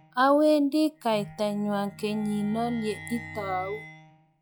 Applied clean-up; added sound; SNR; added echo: classical method log-MMSE.